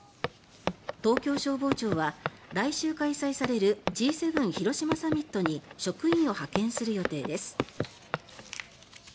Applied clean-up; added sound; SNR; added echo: none; Walk, footsteps; 7 dB; none.